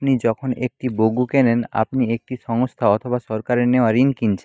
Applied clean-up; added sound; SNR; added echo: neural mask model DeepFilterNet 3.